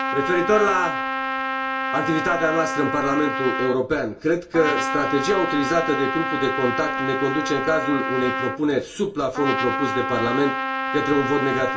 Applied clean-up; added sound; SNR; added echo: none; Trumpet; 3 dB; reverberation time 0.2 s.